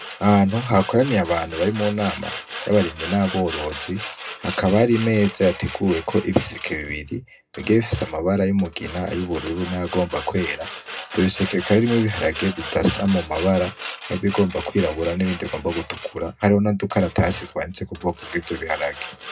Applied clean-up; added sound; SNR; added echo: none; Sawing; 13 dB; reverberation time 0.2 s.